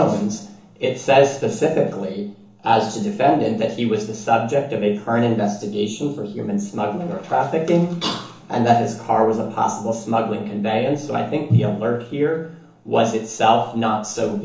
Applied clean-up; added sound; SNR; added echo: none; none; none; reverberation time 0.8 s.